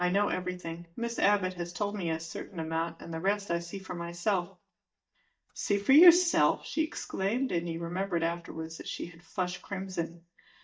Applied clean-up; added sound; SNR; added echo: neural mask model DeepFilterNet 3.